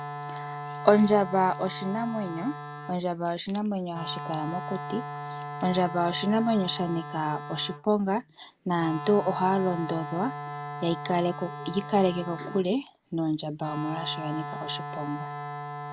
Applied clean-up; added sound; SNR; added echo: none; Wind instrument, woodwind instrument; 9 dB; none.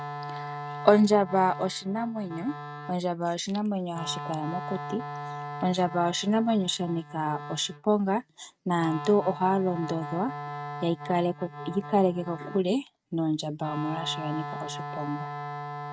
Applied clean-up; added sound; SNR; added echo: neural mask model RNNoise.